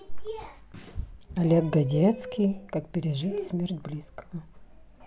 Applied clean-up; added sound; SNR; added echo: none; none; none; none.